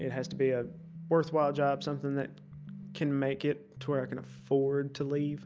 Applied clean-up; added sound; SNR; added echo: none; none; none; none.